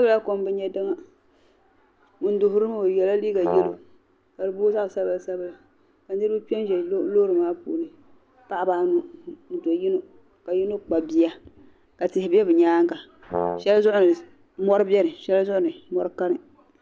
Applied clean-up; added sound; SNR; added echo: none; Brass instrument; 4 dB; none.